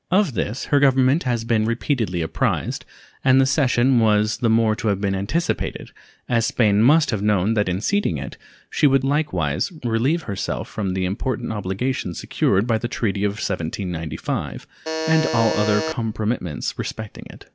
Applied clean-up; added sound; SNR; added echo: none; Alarm; 5 dB; none.